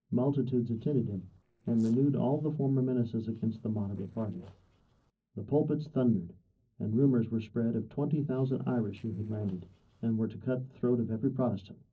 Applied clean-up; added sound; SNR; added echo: neural separator model SepFormer DNS4.